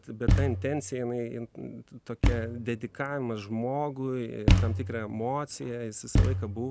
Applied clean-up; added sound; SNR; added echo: none; Thump, thud; -4 dB; none.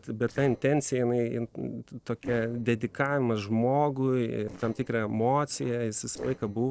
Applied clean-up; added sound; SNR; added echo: neural separator model SepFormer DNS4.